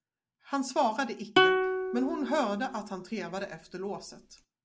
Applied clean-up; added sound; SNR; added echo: none; Plucked string instrument; -2 dB; none.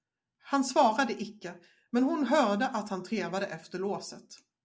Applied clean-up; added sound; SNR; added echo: none; none; none; none.